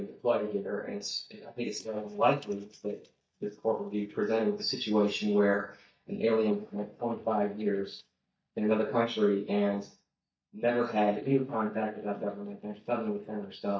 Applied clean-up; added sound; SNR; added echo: neural mask model DeepFilterNet 3.